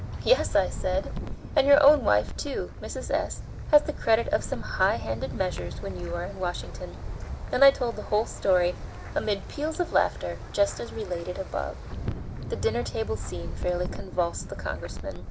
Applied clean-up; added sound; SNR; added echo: none; Wind; 8 dB; none.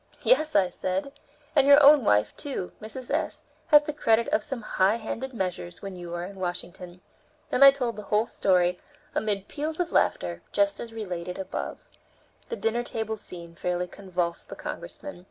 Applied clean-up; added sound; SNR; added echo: none; none; none; none.